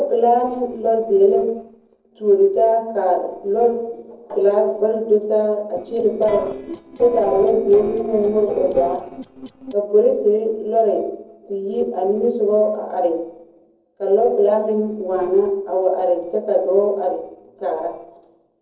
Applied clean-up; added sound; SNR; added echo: neural separator model SepFormer DNS4.